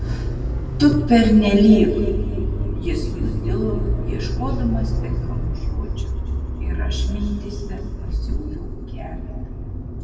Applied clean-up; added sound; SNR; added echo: none; Motor vehicle (road); 1 dB; reverberation time 1.9 s.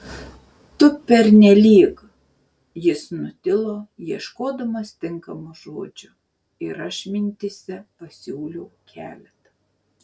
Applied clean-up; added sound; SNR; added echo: none; none; none; none.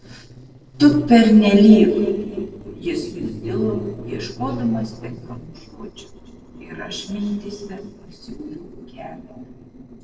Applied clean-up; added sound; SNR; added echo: neural separator model SepFormer DNS4.